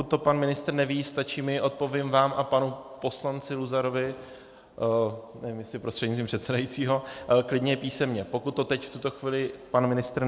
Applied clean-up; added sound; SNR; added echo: none; none; none; none.